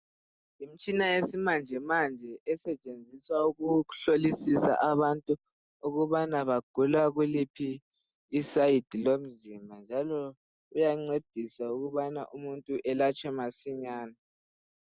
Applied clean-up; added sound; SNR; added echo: none; none; none; none.